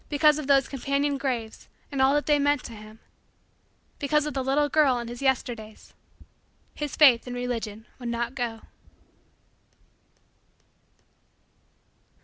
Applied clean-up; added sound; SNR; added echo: none; none; none; none.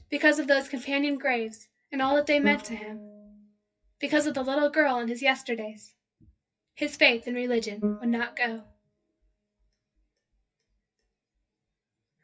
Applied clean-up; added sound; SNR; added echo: classical method WPE with log-MMSE.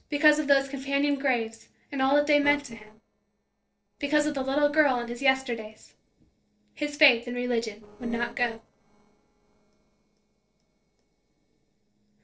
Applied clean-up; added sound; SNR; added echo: neural separator model SepFormer DNS4.